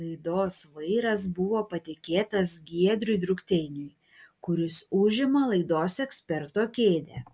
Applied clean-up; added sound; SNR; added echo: none; none; none; none.